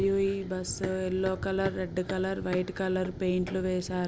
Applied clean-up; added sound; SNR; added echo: none; Run; 10 dB; none.